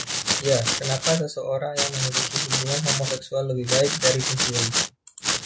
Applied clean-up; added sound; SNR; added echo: none; Domestic sounds, home sounds; 0 dB; none.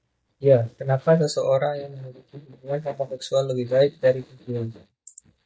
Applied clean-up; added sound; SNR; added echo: neural mask model DeepFilterNet 3.